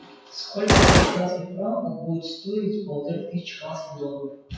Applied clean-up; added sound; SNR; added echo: classical method WPE with log-MMSE.